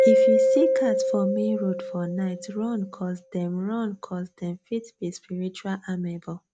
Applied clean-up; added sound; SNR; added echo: none; Mallet percussion; -2 dB; none.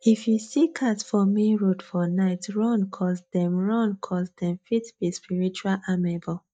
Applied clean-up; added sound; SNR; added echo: neural mask model DeepFilterNet 3.